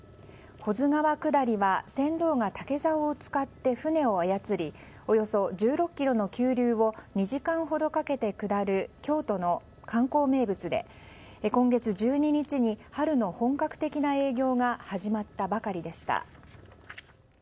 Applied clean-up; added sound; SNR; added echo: none; none; none; none.